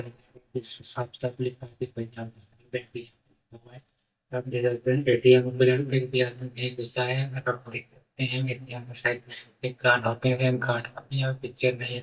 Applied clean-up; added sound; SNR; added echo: neural mask model DeepFilterNet 3.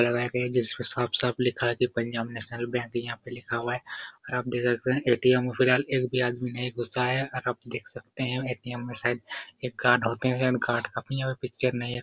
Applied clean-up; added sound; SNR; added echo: none; none; none; none.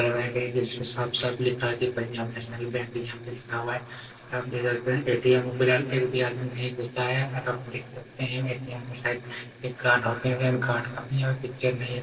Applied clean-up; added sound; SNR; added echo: neural separator model SepFormer DNS4.